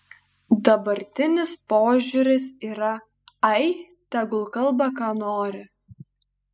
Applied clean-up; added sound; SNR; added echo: classical method spectral subtraction.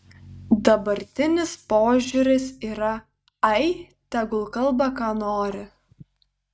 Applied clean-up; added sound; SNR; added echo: neural mask model RNNoise.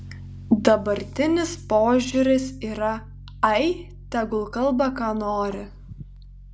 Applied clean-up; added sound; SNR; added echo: none; Piano; 16 dB; none.